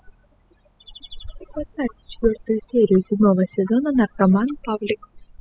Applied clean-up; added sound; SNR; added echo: classical method spectral subtraction.